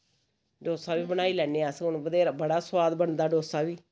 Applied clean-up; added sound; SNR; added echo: none; none; none; none.